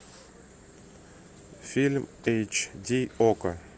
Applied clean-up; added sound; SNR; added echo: none; none; none; none.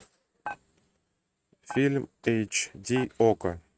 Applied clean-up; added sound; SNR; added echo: neural mask model RNNoise.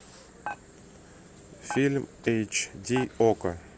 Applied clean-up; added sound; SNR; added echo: none; Dishes, pots, and pans; 14 dB; none.